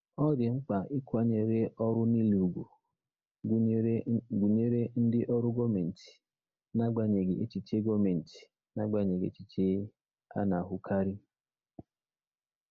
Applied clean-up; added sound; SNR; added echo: none; none; none; none.